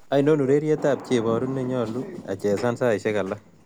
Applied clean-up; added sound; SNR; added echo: none; Thunder; 16 dB; none.